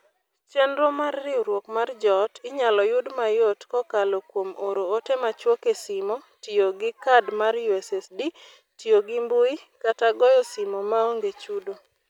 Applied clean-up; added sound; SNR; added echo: none; none; none; none.